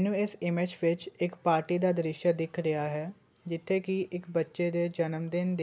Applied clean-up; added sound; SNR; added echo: none; none; none; none.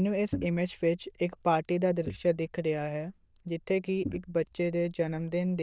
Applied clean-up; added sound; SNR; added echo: neural diffusion model UNIVERSE++.